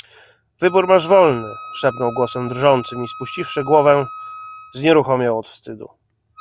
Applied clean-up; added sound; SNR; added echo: none; Wind instrument, woodwind instrument; 17 dB; none.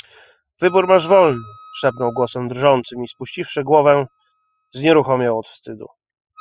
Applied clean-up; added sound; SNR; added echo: classical method spectral subtraction.